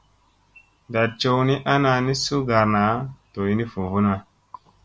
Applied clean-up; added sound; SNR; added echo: none; none; none; none.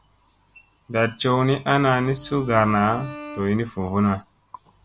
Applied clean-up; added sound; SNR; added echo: none; Bowed string instrument; 19 dB; none.